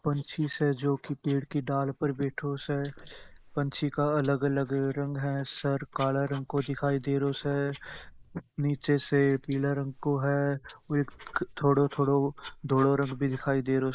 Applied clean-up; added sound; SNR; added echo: neural mask model Resemble Enhance denoiser.